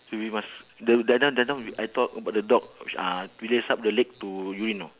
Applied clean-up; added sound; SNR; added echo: none; none; none; none.